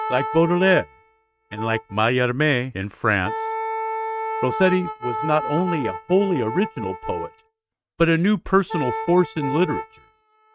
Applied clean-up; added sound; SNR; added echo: neural mask model RNNoise.